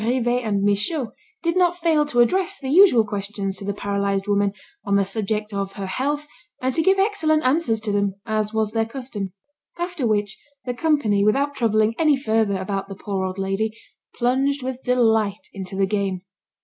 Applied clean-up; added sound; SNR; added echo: none; none; none; none.